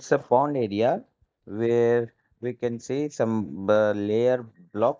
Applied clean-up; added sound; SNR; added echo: neural mask model DeepFilterNet 3.